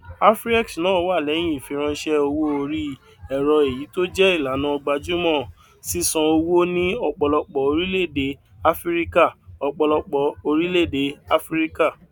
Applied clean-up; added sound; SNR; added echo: none; none; none; none.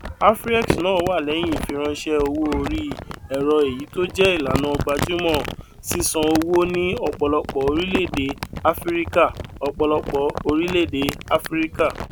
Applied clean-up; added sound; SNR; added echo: none; Crumpling, crinkling; 8 dB; none.